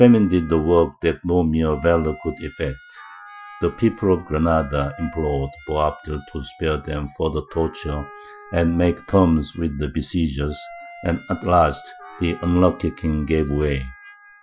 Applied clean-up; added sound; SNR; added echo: classical method Wiener filter.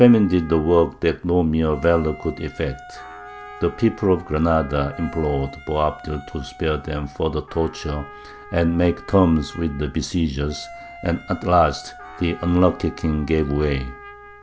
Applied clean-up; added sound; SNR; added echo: none; Wind instrument, woodwind instrument + Trumpet; 19 dB; none.